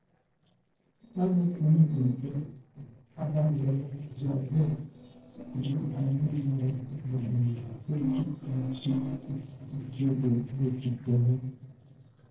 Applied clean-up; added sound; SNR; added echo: neural separator model SepFormer DNS4.